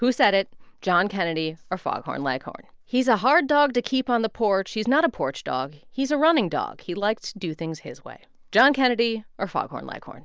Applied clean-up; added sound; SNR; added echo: none; none; none; none.